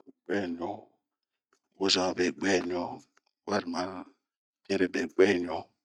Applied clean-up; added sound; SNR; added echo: neural mask model RNNoise.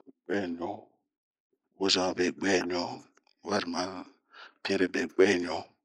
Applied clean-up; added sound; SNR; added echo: neural mask model Resemble Enhance denoiser.